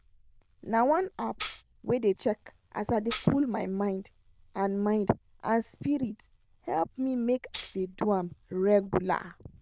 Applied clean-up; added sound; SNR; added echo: neural diffusion model UNIVERSE++.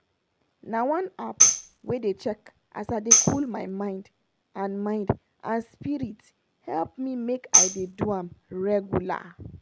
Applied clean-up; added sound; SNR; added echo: none; Tambourine; -5 dB; none.